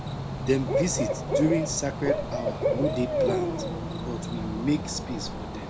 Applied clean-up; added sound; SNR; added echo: none; Cricket / Bird; -1 dB; none.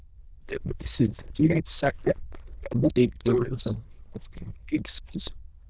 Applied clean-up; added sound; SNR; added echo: neural diffusion model UNIVERSE++.